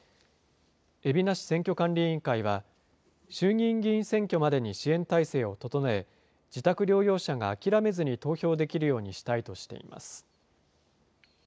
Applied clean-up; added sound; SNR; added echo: none; none; none; none.